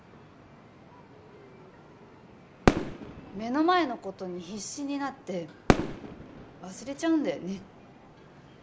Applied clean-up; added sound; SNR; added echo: none; Fireworks; -2 dB; none.